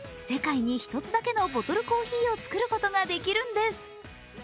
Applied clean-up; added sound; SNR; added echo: none; none; none; none.